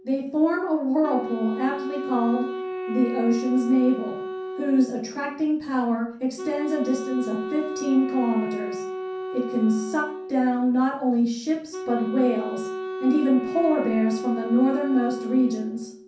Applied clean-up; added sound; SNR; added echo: none; Wind instrument, woodwind instrument; 9 dB; reverberation time 0.6 s.